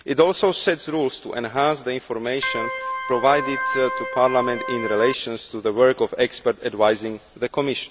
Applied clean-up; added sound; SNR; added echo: none; Organ; 5 dB; none.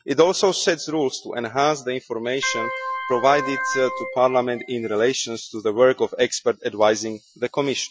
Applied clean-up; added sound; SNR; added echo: classical method Wiener filter.